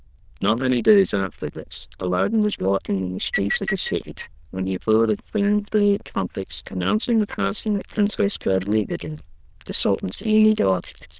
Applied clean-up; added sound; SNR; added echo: neural diffusion model UNIVERSE++.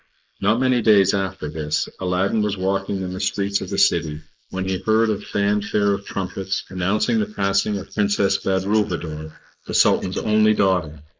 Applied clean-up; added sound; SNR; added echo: neural mask model Resemble Enhance denoiser.